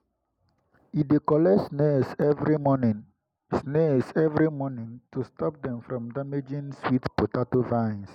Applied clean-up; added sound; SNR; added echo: none; none; none; none.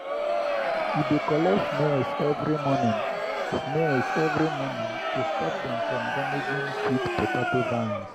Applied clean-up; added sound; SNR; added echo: none; Crowd; 0 dB; none.